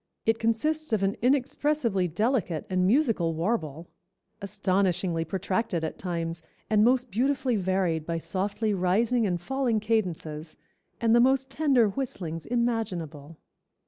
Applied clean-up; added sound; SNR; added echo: none; none; none; none.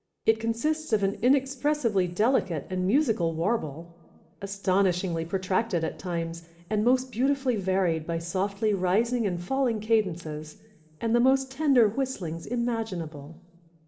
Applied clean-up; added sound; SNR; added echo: none; none; none; reverberation time 2.2 s.